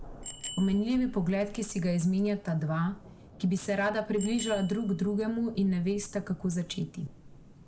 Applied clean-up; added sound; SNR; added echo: none; Thunder + Bicycle bell; 15 dB; none.